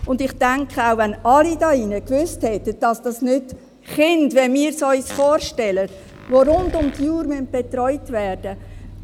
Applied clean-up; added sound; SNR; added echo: none; Fart + Idling / Engine starting / Car; 17 dB; none.